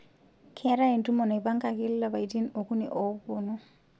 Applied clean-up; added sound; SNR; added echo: none; none; none; none.